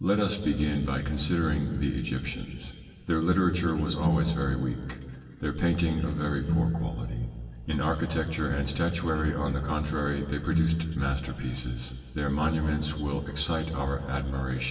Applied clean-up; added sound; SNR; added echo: none; Piano; 5 dB; reverberation time 2.3 s.